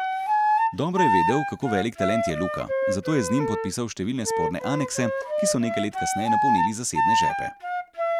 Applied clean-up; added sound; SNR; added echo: none; Wind instrument, woodwind instrument; -3 dB; none.